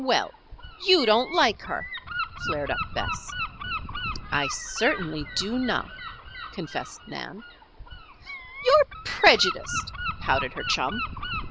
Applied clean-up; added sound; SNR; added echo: none; Gull, seagull / Wind; 7 dB; none.